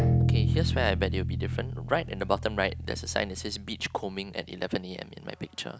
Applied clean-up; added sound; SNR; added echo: none; Bowed string instrument; -2 dB; none.